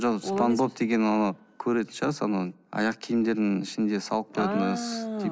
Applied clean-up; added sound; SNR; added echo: none; none; none; none.